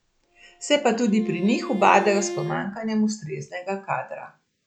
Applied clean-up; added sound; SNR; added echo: none; Bowed string instrument; 11 dB; none.